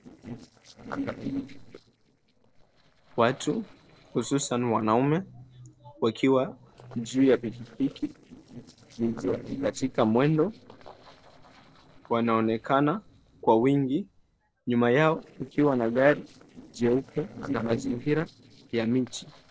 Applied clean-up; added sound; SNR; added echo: neural separator model SepFormer DNS4.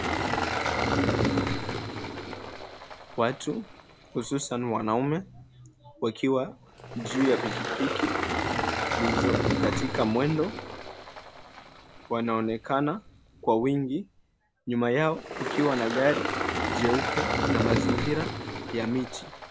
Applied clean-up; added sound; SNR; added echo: none; Engine; 1 dB; none.